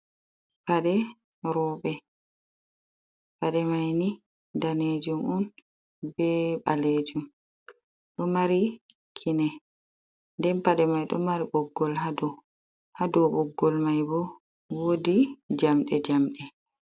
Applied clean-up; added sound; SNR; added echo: none; none; none; none.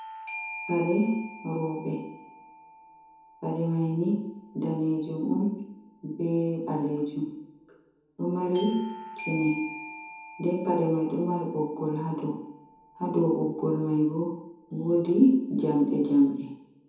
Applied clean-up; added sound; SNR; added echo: none; Bell / Doorbell; 17 dB; reverberation time 0.9 s.